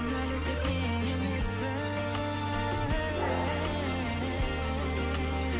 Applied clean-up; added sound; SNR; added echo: none; Train; 11 dB; none.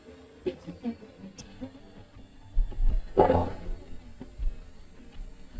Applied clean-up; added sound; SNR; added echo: neural mask model DeepFilterNet 3.